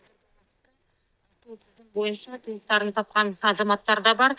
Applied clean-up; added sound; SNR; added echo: neural mask model DeepFilterNet 3.